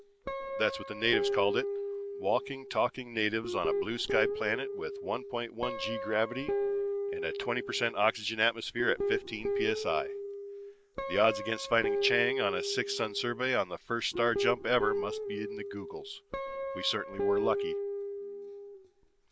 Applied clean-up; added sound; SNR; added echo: none; Guitar; 2 dB; none.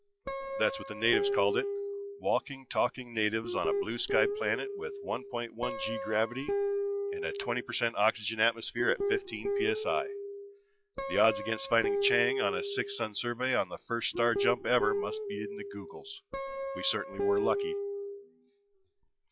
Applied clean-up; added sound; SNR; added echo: classical method log-MMSE.